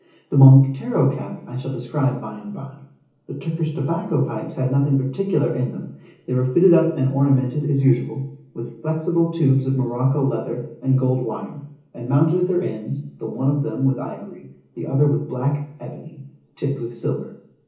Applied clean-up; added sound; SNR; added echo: none; none; none; reverberation time 0.7 s.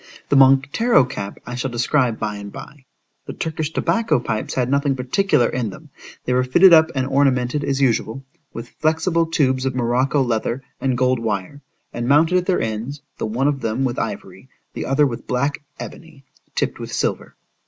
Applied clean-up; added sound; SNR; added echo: none; none; none; none.